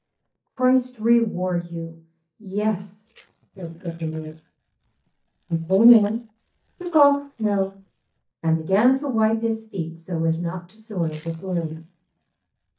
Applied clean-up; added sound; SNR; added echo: neural mask model DeepFilterNet 3.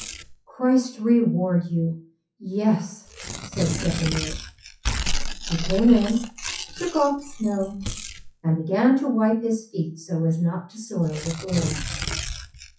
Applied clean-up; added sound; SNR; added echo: classical method WPE with log-MMSE.